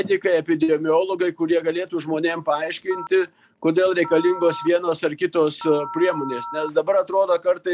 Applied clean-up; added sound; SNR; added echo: none; Telephone; 14 dB; none.